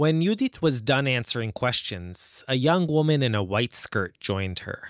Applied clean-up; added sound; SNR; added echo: none; none; none; none.